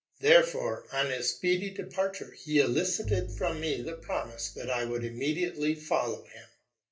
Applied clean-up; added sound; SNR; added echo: none; Bowed string instrument; 11 dB; reverberation time 0.3 s.